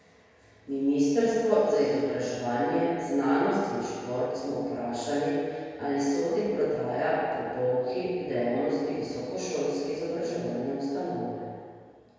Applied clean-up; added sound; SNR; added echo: none; none; none; reverberation time 1.8 s.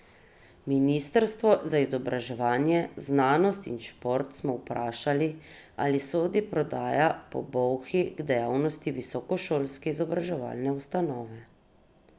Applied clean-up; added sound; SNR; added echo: none; none; none; none.